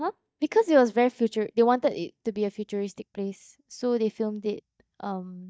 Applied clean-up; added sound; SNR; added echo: neural mask model DeepFilterNet 3.